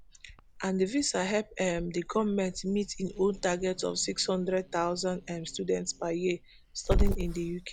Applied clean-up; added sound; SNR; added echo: none; Growling / Hiss; 5 dB; none.